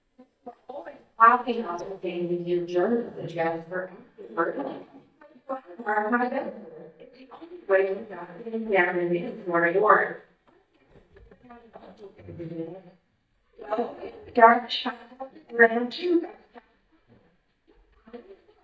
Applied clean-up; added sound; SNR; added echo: neural mask model DeepFilterNet 3.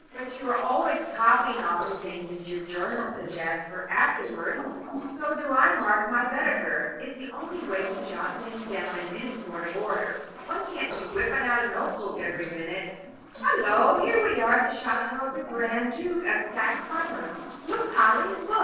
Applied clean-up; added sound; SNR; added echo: neural separator model SepFormer DNS4.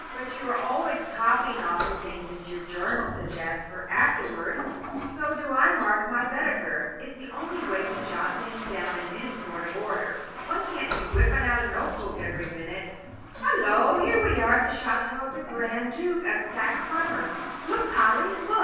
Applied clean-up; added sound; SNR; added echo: none; Toilet flush; 9 dB; reverberation time 1.3 s.